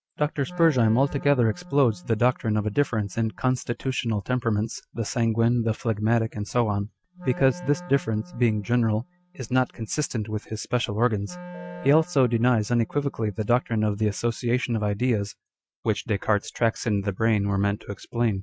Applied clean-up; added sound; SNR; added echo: neural mask model RNNoise.